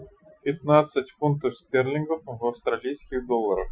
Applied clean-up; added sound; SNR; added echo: classical method Wiener filter.